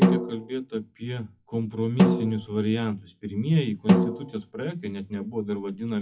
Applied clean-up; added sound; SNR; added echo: classical method WPE with log-MMSE.